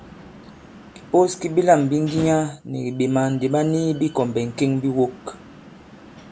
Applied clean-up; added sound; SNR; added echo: none; Slam; 19 dB; none.